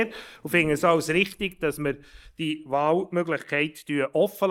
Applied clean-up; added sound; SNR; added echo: neural mask model DeepFilterNet 3.